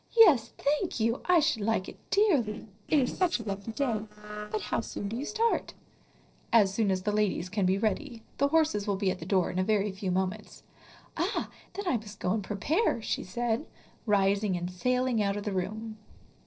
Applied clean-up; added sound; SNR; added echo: neural separator model SepFormer DNS4.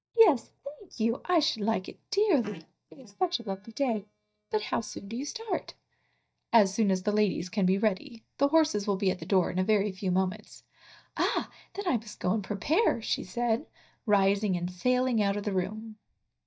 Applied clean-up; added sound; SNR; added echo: neural mask model DeepFilterNet 3.